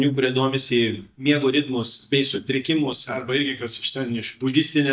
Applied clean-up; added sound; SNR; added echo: neural mask model DeepFilterNet 3.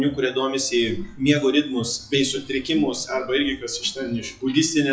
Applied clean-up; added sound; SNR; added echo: classical method WPE with log-MMSE.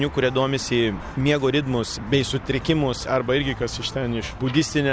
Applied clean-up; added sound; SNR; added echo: none; none; none; none.